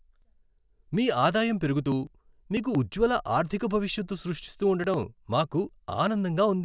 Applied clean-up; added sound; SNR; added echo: none; none; none; none.